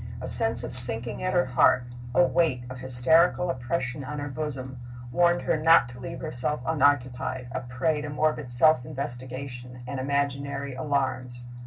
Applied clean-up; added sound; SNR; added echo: none; none; none; reverberation time 0.4 s.